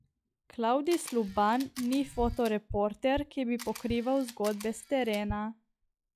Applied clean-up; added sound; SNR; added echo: classical method log-MMSE.